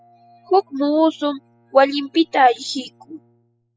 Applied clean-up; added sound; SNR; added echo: classical method spectral subtraction.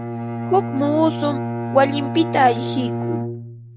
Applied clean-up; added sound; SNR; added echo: none; Bowed string instrument; 5 dB; none.